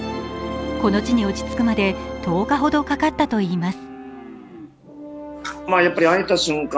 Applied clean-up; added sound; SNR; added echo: none; Livestock, farm animals, working animals; 17 dB; none.